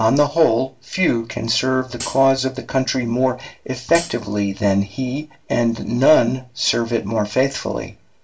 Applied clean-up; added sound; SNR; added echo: none; Hi-hat; 12 dB; reverberation time 0.2 s.